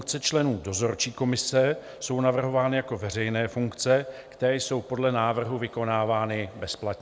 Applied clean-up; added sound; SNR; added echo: none; none; none; none.